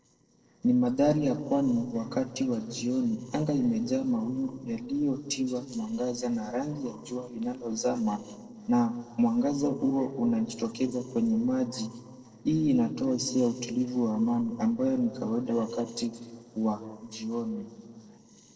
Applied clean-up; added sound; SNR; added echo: neural separator model SepFormer DNS4.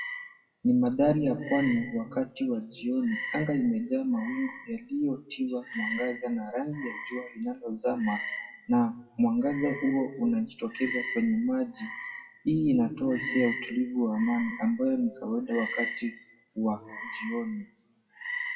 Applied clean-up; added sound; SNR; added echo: classical method WPE with log-MMSE.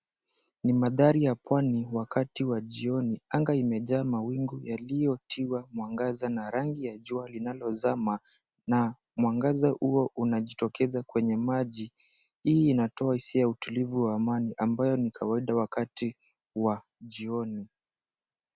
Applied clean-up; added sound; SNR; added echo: none; none; none; none.